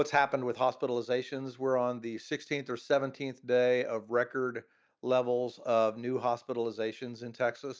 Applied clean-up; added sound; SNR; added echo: none; none; none; none.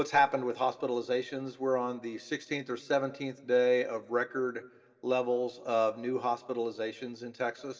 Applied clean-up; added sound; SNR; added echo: none; none; none; reverberation time 1.4 s.